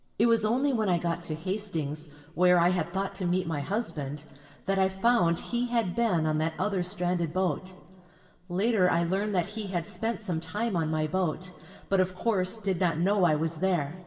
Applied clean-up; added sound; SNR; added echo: none; none; none; reverberation time 1.6 s.